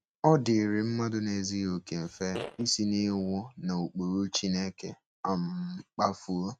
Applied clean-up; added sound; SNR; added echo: neural mask model RNNoise.